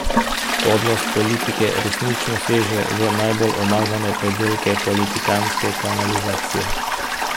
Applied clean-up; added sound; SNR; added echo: none; Toilet flush; 1 dB; none.